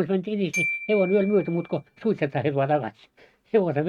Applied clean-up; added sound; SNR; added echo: neural mask model RNNoise.